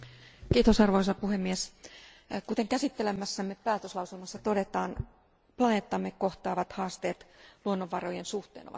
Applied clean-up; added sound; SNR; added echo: none; none; none; none.